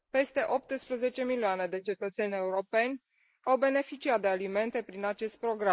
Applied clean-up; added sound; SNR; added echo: neural mask model Resemble Enhance denoiser.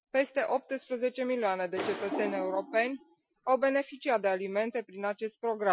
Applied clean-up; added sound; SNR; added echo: classical method Wiener filter.